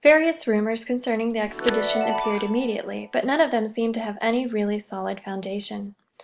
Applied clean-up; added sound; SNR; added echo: none; Chime; 8 dB; none.